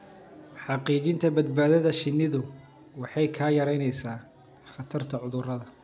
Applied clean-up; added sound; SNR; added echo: none; none; none; none.